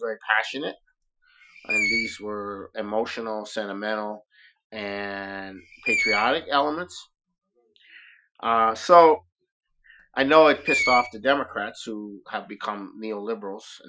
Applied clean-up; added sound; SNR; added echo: classical method Wiener filter.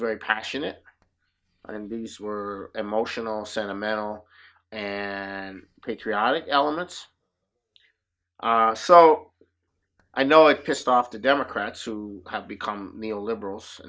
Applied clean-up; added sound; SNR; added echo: neural mask model DeepFilterNet 3.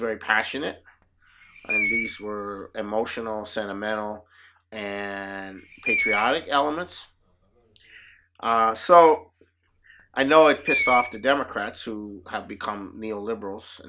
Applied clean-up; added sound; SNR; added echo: none; Screech; 8 dB; none.